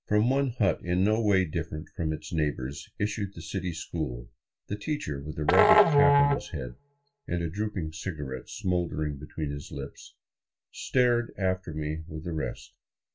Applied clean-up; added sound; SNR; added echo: none; Musical instrument; -4 dB; reverberation time 0.2 s.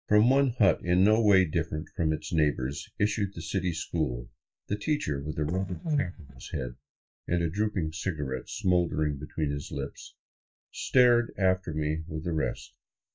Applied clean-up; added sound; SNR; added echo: neural mask model DeepFilterNet 3.